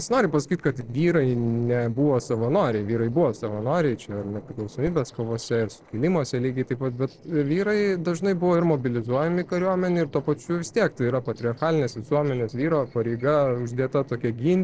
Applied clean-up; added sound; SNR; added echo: neural separator model SepFormer DNS4.